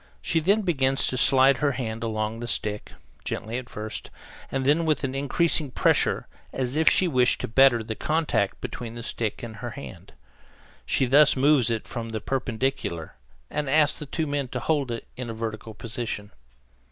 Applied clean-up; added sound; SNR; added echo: none; Finger snapping; 10 dB; none.